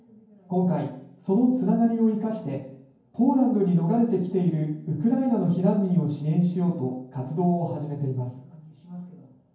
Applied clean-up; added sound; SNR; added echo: none; none; none; reverberation time 0.9 s.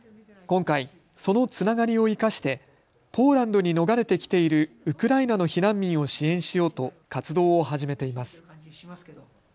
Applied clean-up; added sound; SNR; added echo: none; none; none; none.